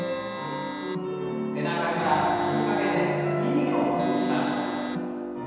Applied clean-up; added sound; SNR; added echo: none; Telephone; 12 dB; reverberation time 2.1 s.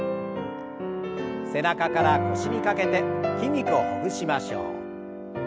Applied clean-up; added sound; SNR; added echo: none; none; none; none.